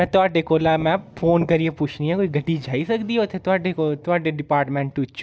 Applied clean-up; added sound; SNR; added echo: none; none; none; none.